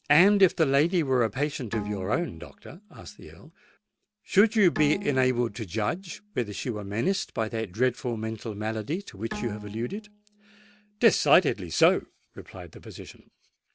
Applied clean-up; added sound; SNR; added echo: none; Bowed string instrument; 15 dB; none.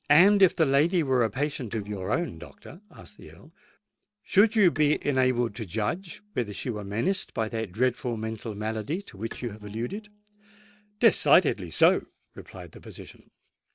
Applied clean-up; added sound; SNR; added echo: neural separator model SepFormer DNS4.